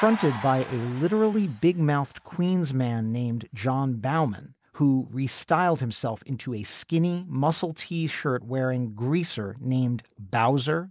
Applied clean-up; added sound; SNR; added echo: none; none; none; none.